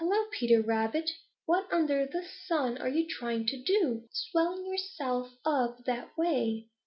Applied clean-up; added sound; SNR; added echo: none; none; none; none.